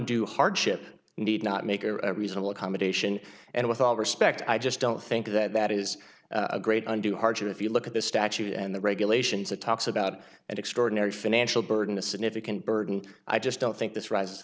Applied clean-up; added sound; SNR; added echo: none; none; none; none.